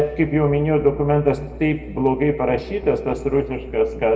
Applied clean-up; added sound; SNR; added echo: none; Musical instrument; 15 dB; reverberation time 1.4 s.